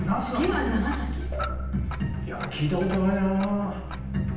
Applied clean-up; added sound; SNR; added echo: none; Tick-tock; 14 dB; reverberation time 0.9 s.